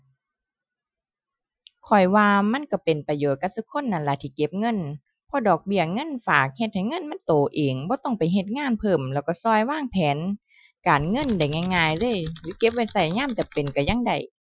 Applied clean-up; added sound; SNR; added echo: classical method Wiener filter.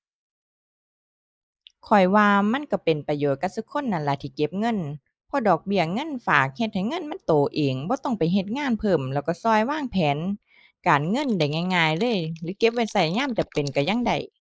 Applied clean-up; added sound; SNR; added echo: neural mask model Resemble Enhance denoiser.